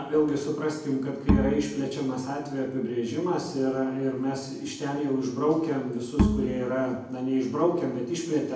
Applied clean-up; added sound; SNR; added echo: none; Bowed string instrument; 0 dB; reverberation time 0.9 s.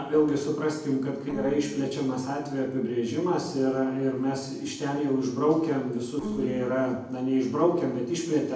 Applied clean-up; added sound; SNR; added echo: neural separator model SepFormer DNS4.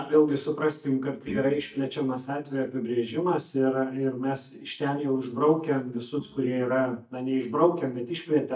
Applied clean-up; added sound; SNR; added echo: neural mask model DeepFilterNet 3.